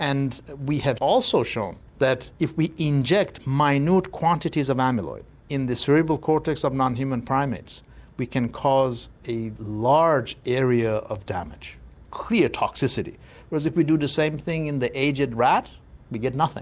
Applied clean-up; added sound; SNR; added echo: none; none; none; none.